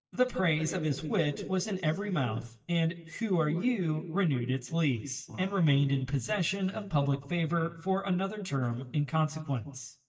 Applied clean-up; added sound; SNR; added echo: neural mask model DeepFilterNet 3.